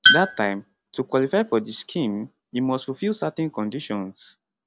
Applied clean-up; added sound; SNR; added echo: none; Tools; 0 dB; none.